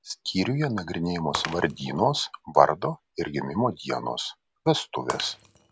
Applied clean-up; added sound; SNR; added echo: none; Shatter; 15 dB; none.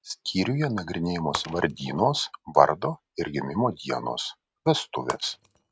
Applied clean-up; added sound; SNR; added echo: neural mask model RNNoise.